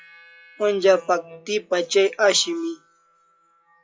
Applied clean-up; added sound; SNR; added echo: classical method WPE with log-MMSE.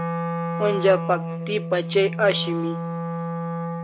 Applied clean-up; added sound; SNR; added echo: none; Wind instrument, woodwind instrument; 4 dB; reverberation time 0.6 s.